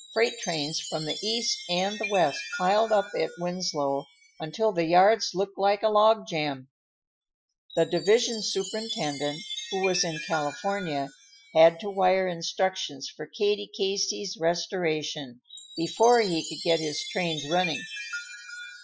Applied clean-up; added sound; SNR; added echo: classical method Wiener filter.